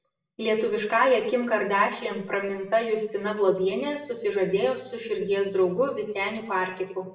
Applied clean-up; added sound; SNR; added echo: none; none; none; reverberation time 0.6 s.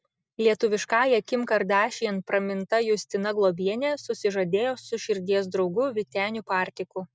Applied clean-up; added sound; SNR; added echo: none; none; none; none.